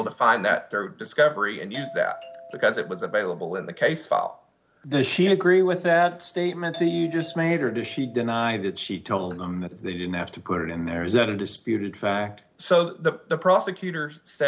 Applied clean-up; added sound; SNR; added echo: none; Doorbell; 18 dB; none.